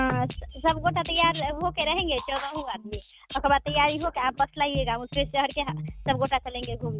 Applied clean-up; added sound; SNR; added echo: neural mask model RNNoise.